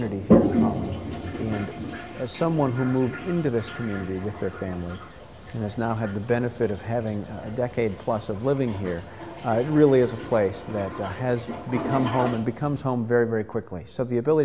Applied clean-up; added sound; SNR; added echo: none; Toilet flush; 5 dB; none.